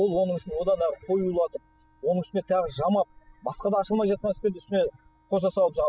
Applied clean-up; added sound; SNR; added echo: classical method spectral subtraction.